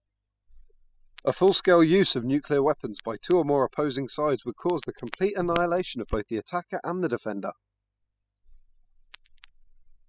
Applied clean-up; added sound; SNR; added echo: classical method spectral subtraction.